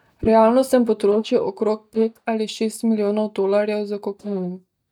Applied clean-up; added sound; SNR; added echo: neural mask model DeepFilterNet 3.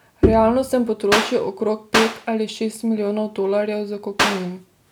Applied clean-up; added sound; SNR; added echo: none; Bowed string instrument + Clapping; 1 dB; none.